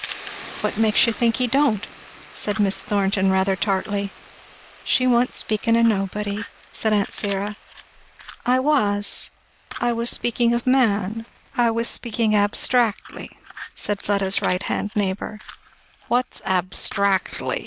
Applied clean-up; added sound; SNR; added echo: none; Boiling / Hiss + Fire; 18 dB; none.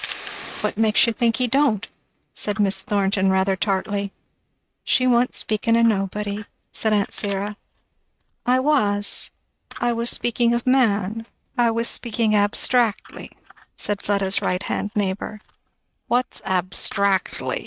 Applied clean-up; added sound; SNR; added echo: neural mask model RNNoise.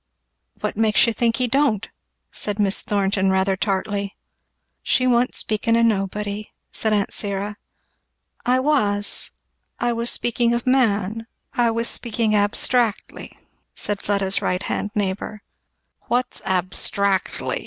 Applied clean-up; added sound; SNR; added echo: none; none; none; none.